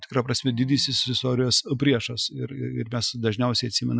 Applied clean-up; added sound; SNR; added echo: classical method Wiener filter.